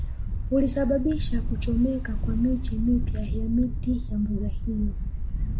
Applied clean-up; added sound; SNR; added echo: none; Wind; 0 dB; none.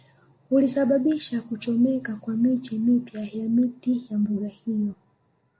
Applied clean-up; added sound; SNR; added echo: none; none; none; none.